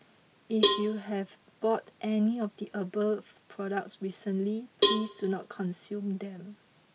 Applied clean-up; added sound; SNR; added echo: none; Cowbell; -2 dB; none.